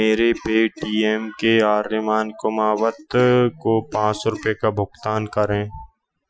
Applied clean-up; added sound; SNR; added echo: classical method Wiener filter.